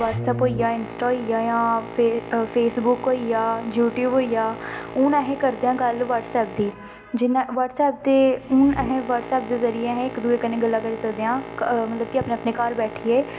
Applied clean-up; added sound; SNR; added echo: none; Boat, Water vehicle; 12 dB; reverberation time 1.3 s.